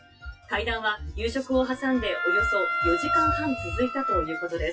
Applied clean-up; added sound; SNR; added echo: classical method WPE with log-MMSE.